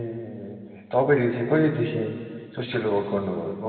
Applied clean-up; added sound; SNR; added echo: none; none; none; reverberation time 2.5 s.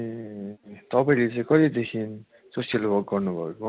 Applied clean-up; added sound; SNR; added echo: none; none; none; none.